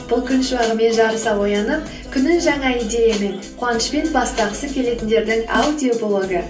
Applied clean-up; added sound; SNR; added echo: none; Snare drum; 11 dB; reverberation time 0.3 s.